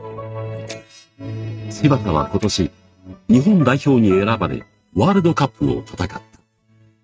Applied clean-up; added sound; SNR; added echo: neural mask model RNNoise.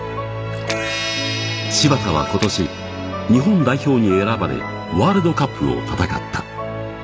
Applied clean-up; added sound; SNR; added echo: none; Splash, splatter; 14 dB; none.